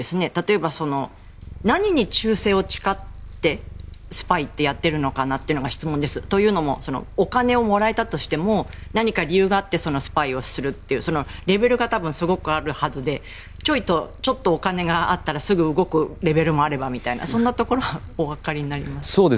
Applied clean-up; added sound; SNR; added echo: none; Purr; 16 dB; none.